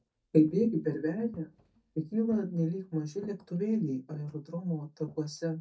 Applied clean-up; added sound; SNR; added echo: neural mask model DeepFilterNet 3.